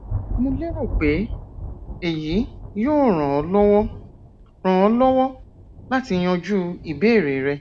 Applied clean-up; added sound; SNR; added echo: none; Thunder; 11 dB; none.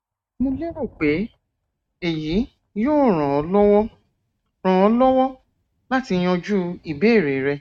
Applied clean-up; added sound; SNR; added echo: neural mask model RNNoise.